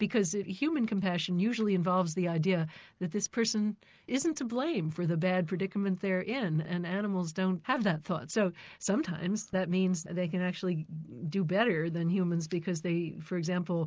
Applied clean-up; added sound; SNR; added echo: none; none; none; none.